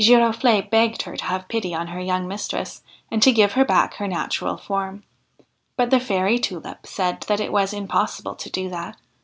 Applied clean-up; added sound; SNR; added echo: none; none; none; none.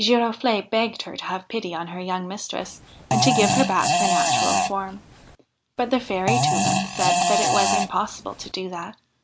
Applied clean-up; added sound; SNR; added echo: none; Fart; -3 dB; none.